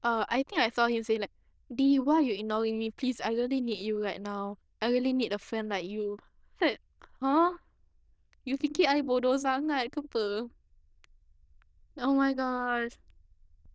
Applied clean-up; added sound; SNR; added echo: neural diffusion model UNIVERSE++.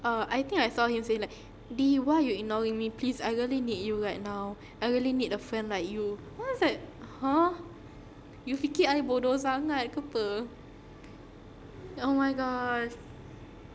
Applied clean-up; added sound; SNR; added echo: none; Mechanisms; 20 dB; none.